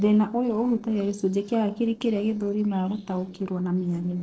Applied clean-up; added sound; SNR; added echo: neural separator model SepFormer DNS4.